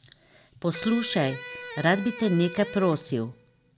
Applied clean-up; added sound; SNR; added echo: none; Electric guitar; 13 dB; none.